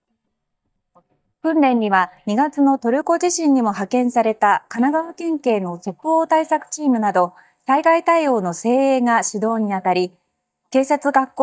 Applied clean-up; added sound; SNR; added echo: neural mask model DeepFilterNet 3.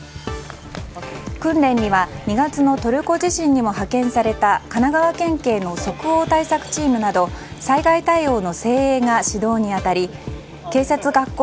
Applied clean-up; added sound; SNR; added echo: none; none; none; none.